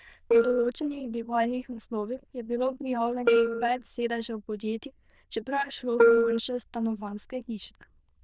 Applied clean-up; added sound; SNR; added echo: neural diffusion model UNIVERSE++.